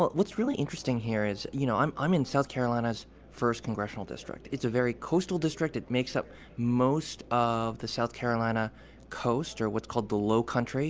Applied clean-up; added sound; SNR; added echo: none; none; none; none.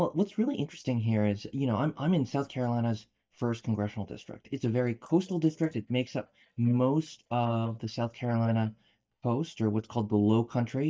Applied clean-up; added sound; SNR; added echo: neural mask model DeepFilterNet 3.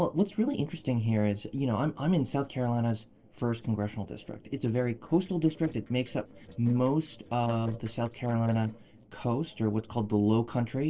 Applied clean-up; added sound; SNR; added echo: neural separator model SepFormer DNS4.